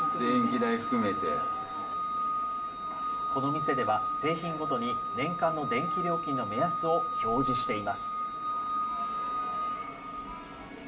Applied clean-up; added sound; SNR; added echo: none; Organ; -1 dB; reverberation time 0.4 s.